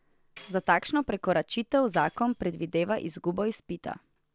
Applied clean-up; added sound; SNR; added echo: none; Tambourine; 10 dB; none.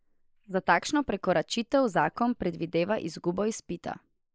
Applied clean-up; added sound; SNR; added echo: neural mask model Resemble Enhance denoiser.